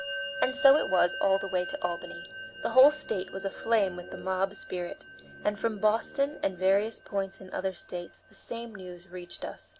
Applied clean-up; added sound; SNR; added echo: none; Musical instrument; 14 dB; none.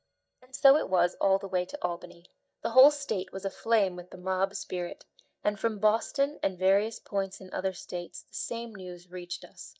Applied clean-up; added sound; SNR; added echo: neural mask model DeepFilterNet 3.